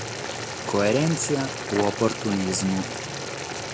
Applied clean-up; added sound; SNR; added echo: none; Boiling; 5 dB; none.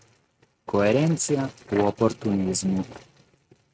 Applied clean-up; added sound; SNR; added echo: neural mask model RNNoise.